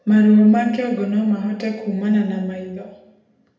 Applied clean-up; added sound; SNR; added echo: none; none; none; reverberation time 0.8 s.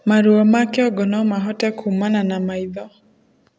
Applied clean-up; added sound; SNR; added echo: none; none; none; none.